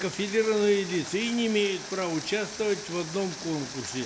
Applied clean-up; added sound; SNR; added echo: none; Water; 12 dB; reverberation time 1.8 s.